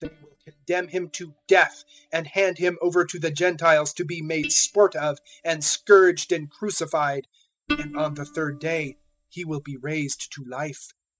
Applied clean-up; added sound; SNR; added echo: neural mask model DeepFilterNet 3.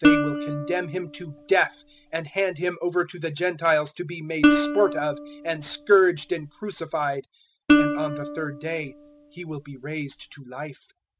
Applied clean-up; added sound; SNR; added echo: none; Plucked string instrument; 0 dB; none.